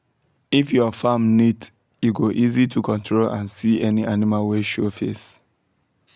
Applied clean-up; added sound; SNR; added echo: none; none; none; none.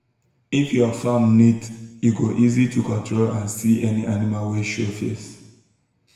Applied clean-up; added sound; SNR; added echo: none; none; none; reverberation time 0.9 s.